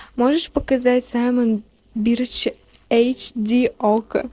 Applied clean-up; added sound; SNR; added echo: neural separator model SepFormer DNS4.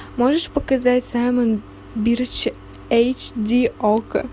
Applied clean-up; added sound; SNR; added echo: none; none; none; none.